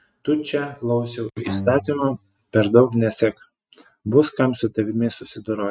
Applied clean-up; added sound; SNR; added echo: neural mask model RNNoise.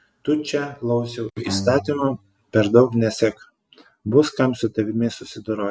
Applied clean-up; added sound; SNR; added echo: none; Bowed string instrument; 12 dB; none.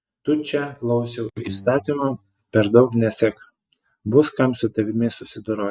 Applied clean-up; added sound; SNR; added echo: neural mask model DeepFilterNet 3.